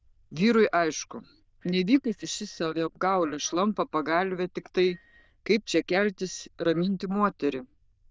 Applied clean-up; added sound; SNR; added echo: neural diffusion model UNIVERSE++.